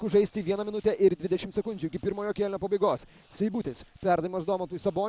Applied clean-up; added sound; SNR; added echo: none; none; none; none.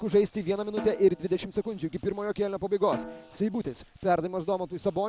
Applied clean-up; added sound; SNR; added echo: none; Snare drum; 16 dB; none.